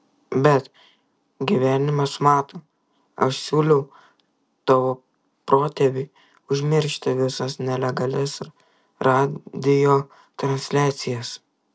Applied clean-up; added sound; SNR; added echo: none; none; none; none.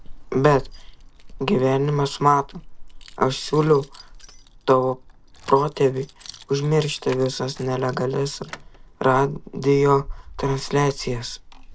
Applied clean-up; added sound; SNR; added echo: none; Keys jangling; 17 dB; none.